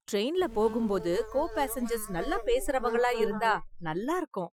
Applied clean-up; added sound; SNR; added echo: classical method Wiener filter.